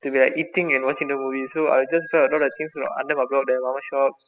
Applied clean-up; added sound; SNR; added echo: classical method spectral subtraction.